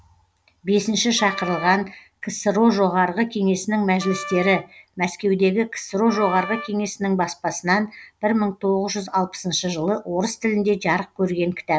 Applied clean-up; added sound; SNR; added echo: none; Wind instrument, woodwind instrument; 13 dB; none.